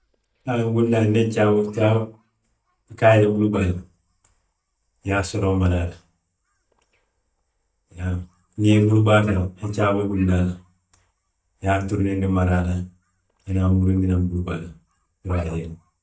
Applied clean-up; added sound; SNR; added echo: neural mask model DeepFilterNet 3.